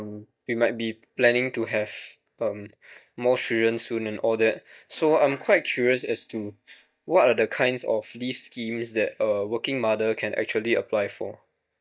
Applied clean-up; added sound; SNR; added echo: neural mask model DeepFilterNet 3.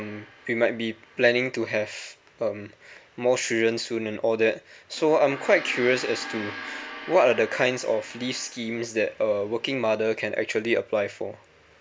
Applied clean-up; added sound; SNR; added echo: none; Gong; 17 dB; none.